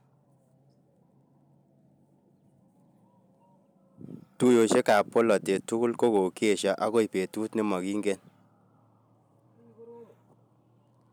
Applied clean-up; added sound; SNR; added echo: none; none; none; none.